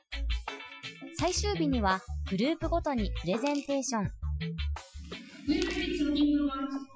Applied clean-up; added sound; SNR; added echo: classical method Wiener filter.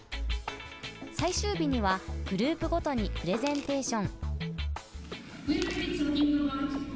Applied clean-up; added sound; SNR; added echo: none; Tearing; 19 dB; none.